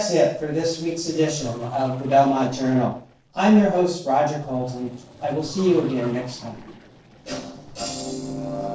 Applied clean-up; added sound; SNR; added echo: neural separator model SepFormer DNS4.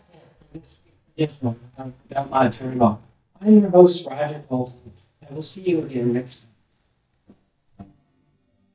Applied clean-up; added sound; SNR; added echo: neural mask model DeepFilterNet 3.